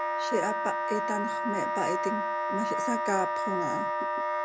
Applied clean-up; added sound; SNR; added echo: none; Wind instrument, woodwind instrument; -4 dB; none.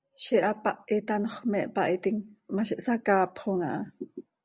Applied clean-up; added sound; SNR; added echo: none; none; none; none.